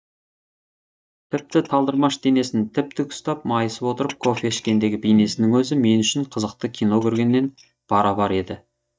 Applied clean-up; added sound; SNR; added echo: neural mask model DeepFilterNet 3.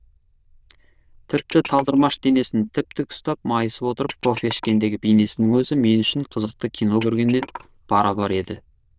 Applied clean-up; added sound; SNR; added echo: neural diffusion model UNIVERSE++.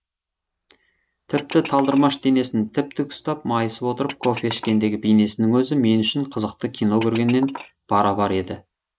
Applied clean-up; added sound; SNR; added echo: neural mask model Resemble Enhance denoiser.